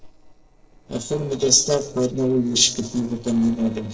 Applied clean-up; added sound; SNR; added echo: neural separator model SepFormer DNS4.